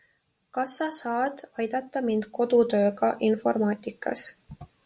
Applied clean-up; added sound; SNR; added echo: none; none; none; none.